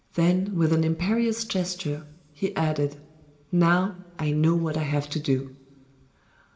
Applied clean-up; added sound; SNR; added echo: none; none; none; reverberation time 0.8 s.